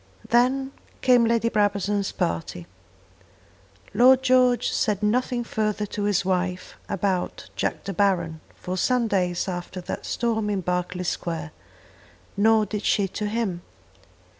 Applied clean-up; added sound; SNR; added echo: none; none; none; none.